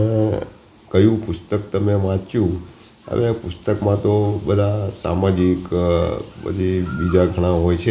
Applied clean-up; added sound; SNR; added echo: none; none; none; none.